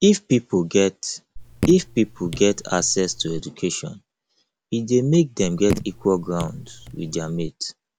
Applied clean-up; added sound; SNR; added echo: none; Raindrop / Drip; 10 dB; none.